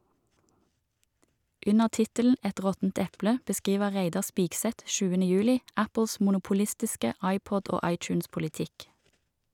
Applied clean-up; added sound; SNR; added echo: none; none; none; none.